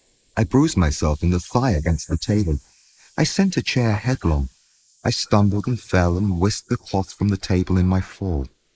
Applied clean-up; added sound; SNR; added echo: neural mask model Resemble Enhance denoiser.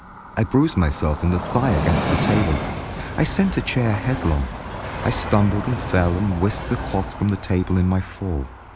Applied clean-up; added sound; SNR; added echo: none; Train; 6 dB; none.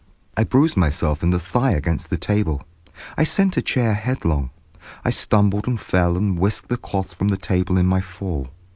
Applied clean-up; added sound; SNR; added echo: none; none; none; none.